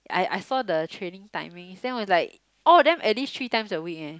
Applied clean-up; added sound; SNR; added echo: none; none; none; none.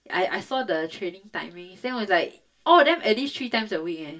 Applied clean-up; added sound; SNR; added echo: none; none; none; reverberation time 0.1 s.